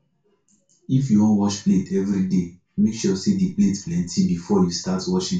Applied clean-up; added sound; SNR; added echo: none; none; none; reverberation time 0.2 s.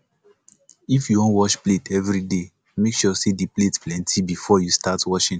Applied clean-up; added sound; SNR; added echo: none; none; none; none.